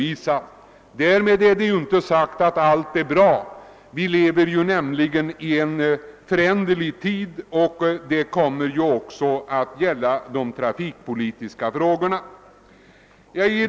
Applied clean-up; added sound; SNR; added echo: none; none; none; none.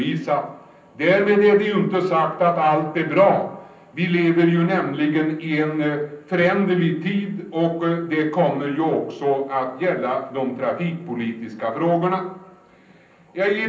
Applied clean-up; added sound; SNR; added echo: none; none; none; reverberation time 0.6 s.